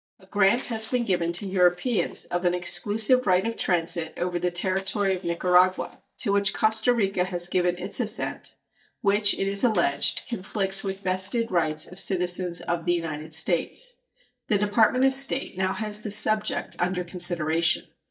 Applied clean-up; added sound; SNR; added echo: neural mask model DeepFilterNet 3.